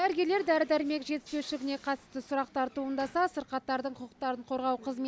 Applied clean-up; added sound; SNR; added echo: none; none; none; none.